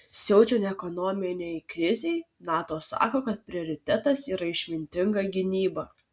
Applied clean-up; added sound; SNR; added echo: none; none; none; none.